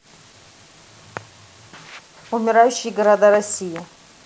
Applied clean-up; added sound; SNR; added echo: none; none; none; none.